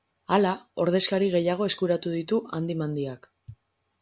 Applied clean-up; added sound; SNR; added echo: none; none; none; none.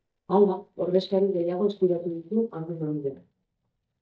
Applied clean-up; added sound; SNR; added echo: neural mask model DeepFilterNet 3.